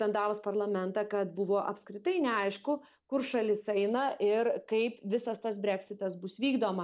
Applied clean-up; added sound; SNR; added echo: none; none; none; none.